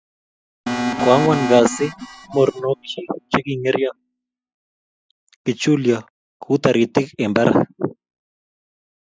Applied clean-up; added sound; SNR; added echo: classical method spectral subtraction.